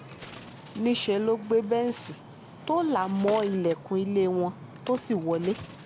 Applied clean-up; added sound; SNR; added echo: none; Wind / Ocean + Bird; 16 dB; none.